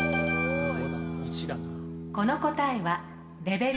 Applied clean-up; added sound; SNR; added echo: none; Bass guitar; 4 dB; reverberation time 1.1 s.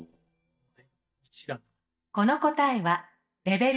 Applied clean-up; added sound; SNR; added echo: neural mask model DeepFilterNet 3.